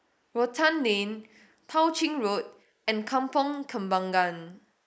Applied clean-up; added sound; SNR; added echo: neural mask model Resemble Enhance denoiser.